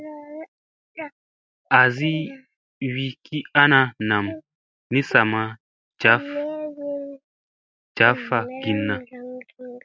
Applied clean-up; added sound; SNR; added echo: none; none; none; none.